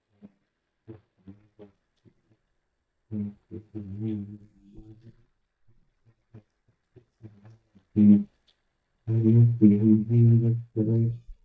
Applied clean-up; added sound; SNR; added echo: neural mask model DeepFilterNet 3.